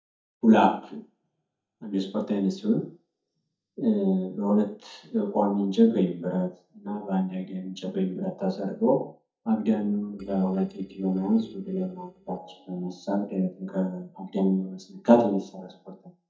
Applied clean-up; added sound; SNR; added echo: neural mask model DeepFilterNet 3.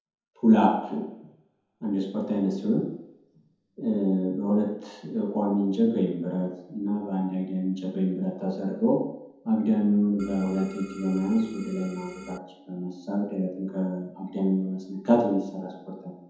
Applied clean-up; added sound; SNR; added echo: none; Organ; 15 dB; reverberation time 0.9 s.